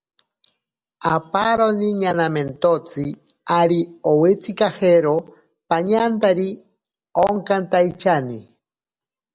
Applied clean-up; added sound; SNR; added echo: none; none; none; none.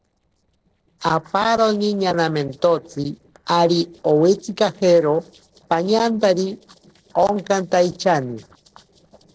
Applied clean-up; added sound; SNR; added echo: neural separator model SepFormer DNS4.